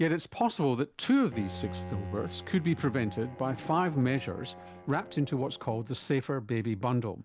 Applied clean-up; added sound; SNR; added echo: none; Bowed string instrument; 15 dB; none.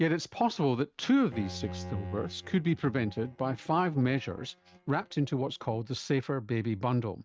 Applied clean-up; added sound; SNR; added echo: neural mask model RNNoise.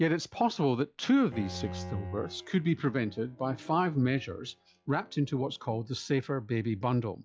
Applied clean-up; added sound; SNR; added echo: classical method log-MMSE.